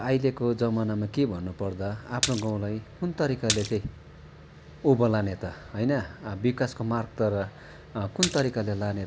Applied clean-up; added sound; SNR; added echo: none; Splash, splatter; 6 dB; none.